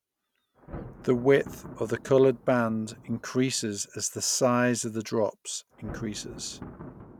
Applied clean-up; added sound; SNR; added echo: none; Thunder; 18 dB; none.